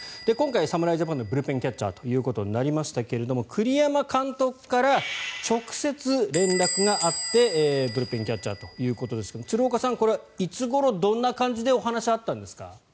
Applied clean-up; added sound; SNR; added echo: none; Squeak / Bell; 12 dB; none.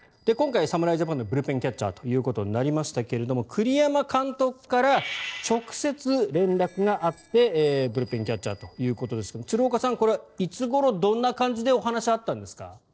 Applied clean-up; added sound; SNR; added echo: neural separator model SepFormer DNS4.